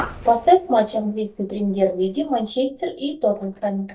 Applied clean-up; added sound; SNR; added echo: neural mask model DeepFilterNet 3.